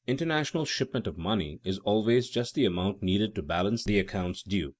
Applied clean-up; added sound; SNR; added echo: neural mask model Resemble Enhance denoiser.